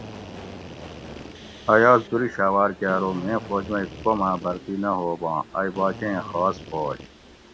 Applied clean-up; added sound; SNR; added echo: none; Subway, metro, underground + Drill; 15 dB; none.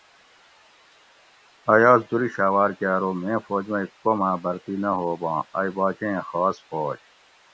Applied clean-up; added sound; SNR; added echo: none; none; none; none.